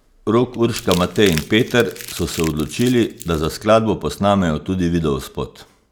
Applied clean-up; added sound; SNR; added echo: none; Crumpling, crinkling; 15 dB; none.